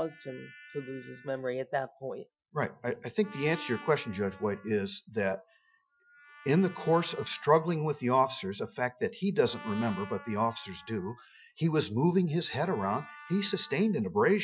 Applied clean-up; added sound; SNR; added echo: classical method Wiener filter.